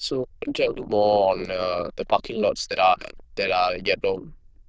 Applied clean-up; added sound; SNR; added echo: neural diffusion model UNIVERSE++.